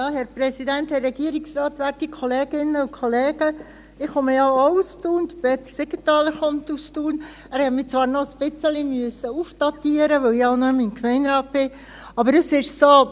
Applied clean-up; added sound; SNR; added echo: none; none; none; none.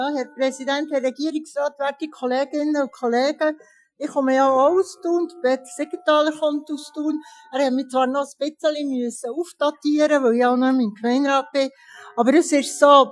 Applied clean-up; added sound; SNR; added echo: classical method Wiener filter.